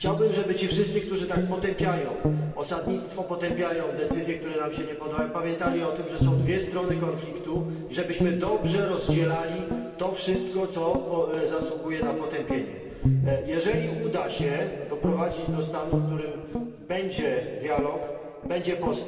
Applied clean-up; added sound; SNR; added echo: none; Guitar; 3 dB; reverberation time 2.6 s.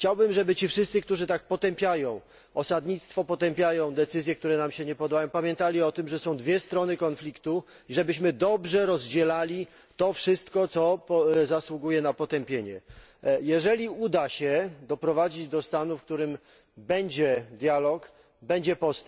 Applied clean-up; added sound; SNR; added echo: none; none; none; none.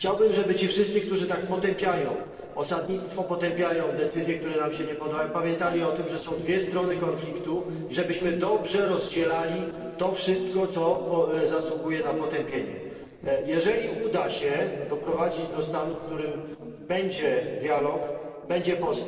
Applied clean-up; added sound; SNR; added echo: neural separator model SepFormer DNS4.